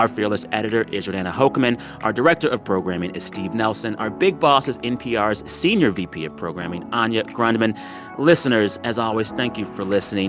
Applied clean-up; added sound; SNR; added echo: none; none; none; none.